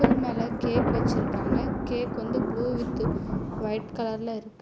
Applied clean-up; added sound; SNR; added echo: none; Thunder; -4 dB; none.